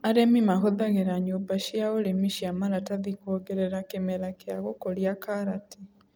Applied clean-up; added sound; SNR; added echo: none; none; none; none.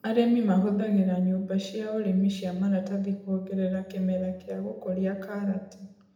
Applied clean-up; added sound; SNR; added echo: none; none; none; reverberation time 0.8 s.